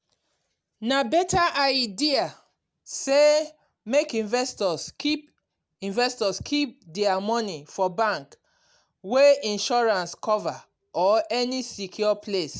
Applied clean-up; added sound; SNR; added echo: none; none; none; none.